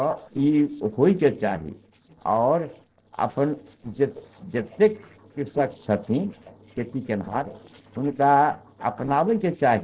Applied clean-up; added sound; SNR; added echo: neural separator model SepFormer DNS4.